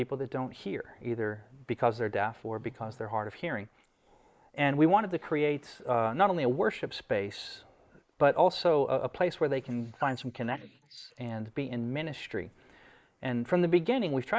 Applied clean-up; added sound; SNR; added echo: neural mask model Resemble Enhance denoiser.